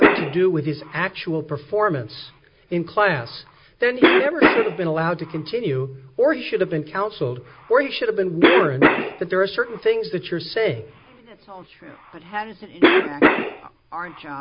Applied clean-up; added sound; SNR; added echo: none; Cough; 0 dB; none.